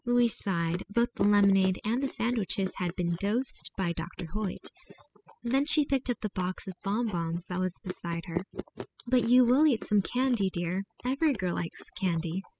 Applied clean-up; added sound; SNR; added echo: classical method spectral subtraction.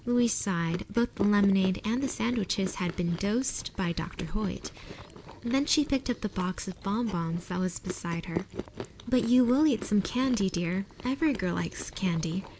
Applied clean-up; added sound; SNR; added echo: none; Chewing, mastication; 14 dB; none.